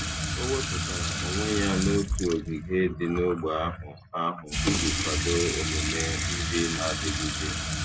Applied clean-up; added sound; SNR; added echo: none; Sink (filling or washing) / Water tap, faucet; 0 dB; none.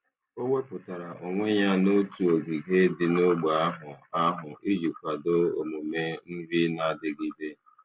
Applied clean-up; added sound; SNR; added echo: none; none; none; none.